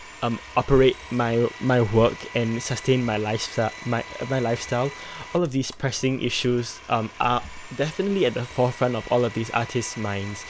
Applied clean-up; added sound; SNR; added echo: none; Domestic sounds, home sounds; 17 dB; none.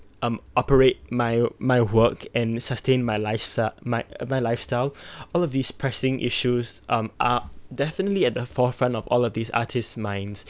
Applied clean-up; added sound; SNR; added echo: none; none; none; none.